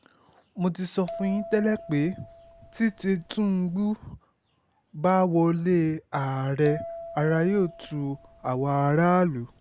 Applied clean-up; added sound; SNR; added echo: none; Bell; 16 dB; none.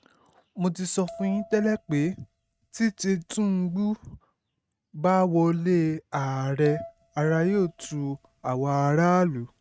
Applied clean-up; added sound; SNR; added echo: neural mask model RNNoise.